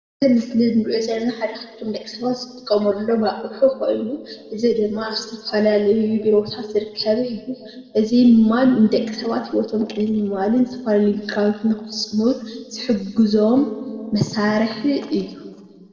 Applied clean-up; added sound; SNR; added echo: neural separator model SepFormer DNS4.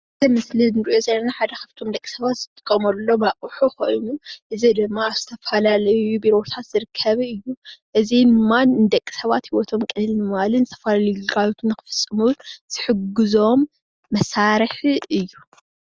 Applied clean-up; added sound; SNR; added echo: none; none; none; none.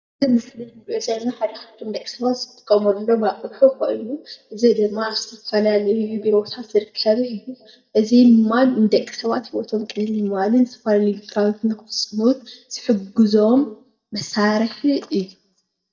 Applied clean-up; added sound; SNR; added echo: neural mask model DeepFilterNet 3.